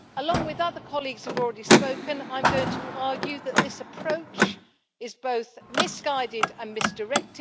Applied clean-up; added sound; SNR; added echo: none; Car; -3 dB; none.